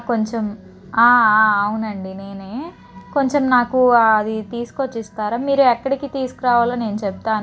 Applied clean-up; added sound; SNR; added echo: none; none; none; none.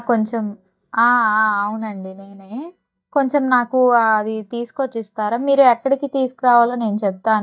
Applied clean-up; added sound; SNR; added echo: neural mask model DeepFilterNet 3.